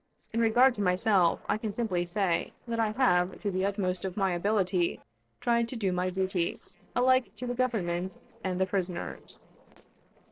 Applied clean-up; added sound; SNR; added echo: neural separator model SepFormer DNS4.